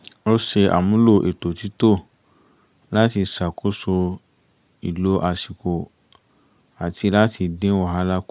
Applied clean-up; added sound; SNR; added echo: none; none; none; none.